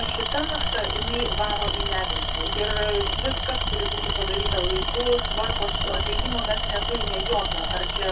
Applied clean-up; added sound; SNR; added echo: none; Tools; -4 dB; reverberation time 0.1 s.